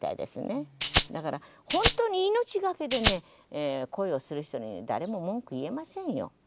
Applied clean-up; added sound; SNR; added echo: none; Tambourine; -4 dB; none.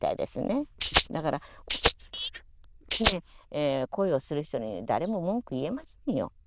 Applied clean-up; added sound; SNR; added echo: neural diffusion model UNIVERSE++.